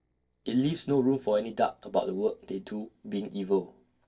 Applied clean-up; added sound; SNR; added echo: neural separator model SepFormer DNS4.